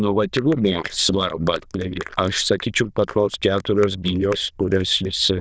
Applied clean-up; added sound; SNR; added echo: neural diffusion model UNIVERSE++.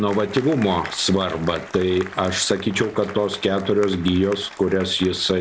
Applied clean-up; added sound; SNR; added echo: none; Applause; 16 dB; none.